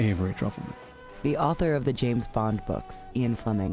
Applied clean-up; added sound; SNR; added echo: none; none; none; none.